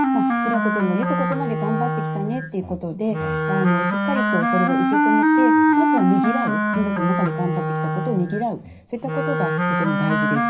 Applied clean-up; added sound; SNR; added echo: none; Wind instrument, woodwind instrument; -4 dB; reverberation time 0.4 s.